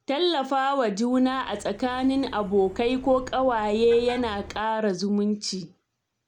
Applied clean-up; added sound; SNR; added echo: none; Car passing by; 19 dB; none.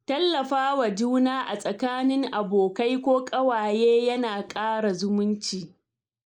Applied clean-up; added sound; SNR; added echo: neural mask model Resemble Enhance denoiser.